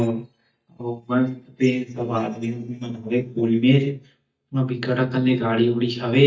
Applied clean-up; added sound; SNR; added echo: neural mask model DeepFilterNet 3.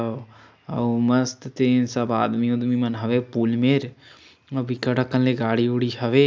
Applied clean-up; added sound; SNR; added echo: none; none; none; none.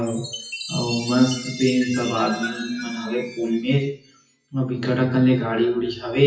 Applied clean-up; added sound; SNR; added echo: classical method WPE with log-MMSE.